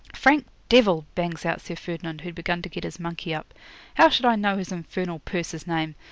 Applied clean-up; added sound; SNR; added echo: none; none; none; none.